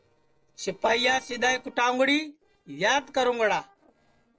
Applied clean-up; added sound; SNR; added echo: neural separator model SepFormer DNS4.